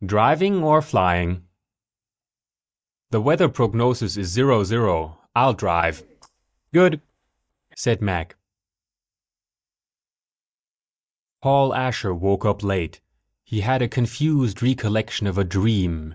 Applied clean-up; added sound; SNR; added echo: neural mask model DeepFilterNet 3.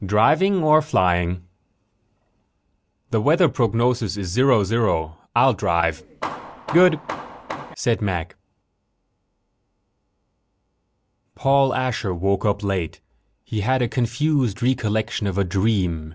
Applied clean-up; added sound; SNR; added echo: none; Hammer; 11 dB; none.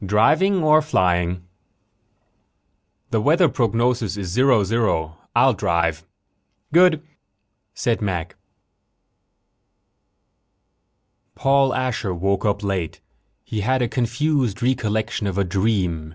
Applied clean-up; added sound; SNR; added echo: none; none; none; none.